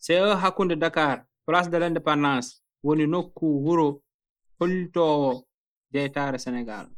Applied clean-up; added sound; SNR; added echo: neural mask model Resemble Enhance denoiser.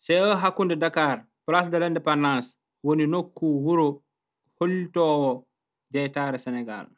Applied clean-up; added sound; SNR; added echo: none; none; none; none.